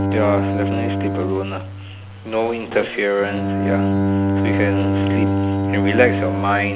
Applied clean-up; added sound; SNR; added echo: none; Bowed string instrument; -2 dB; none.